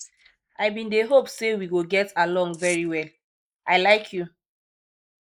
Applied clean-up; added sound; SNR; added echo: neural mask model Resemble Enhance denoiser.